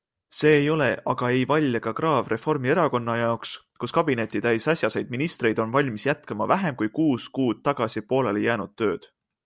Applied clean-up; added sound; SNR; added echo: none; none; none; none.